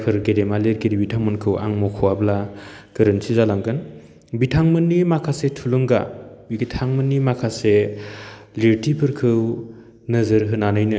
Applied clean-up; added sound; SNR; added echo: none; none; none; none.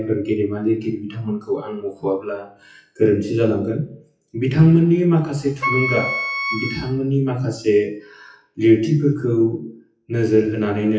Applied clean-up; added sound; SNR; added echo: classical method WPE with log-MMSE.